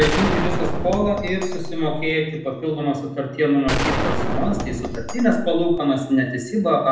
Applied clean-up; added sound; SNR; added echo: none; Gunshot, gunfire; 3 dB; reverberation time 0.7 s.